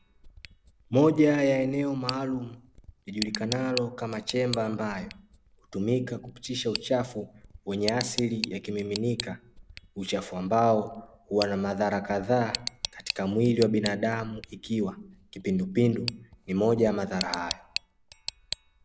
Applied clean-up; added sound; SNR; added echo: none; Tick; 13 dB; none.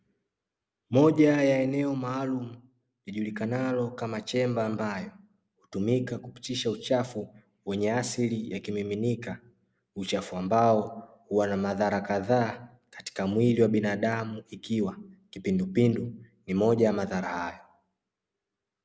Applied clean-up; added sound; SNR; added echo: none; none; none; none.